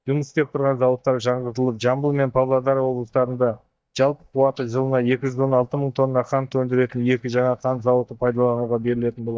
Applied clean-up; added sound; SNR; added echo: neural mask model DeepFilterNet 3.